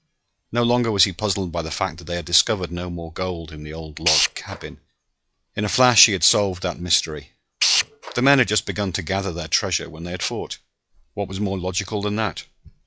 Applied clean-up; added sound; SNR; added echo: classical method log-MMSE.